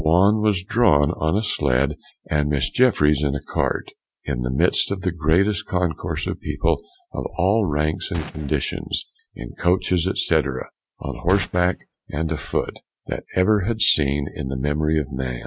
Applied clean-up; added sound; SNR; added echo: neural mask model RNNoise.